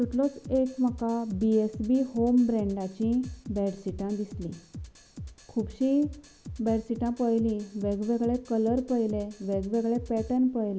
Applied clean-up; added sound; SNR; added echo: none; Drum kit; 15 dB; none.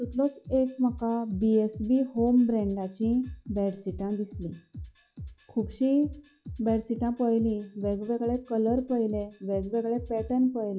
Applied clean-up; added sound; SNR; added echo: classical method log-MMSE.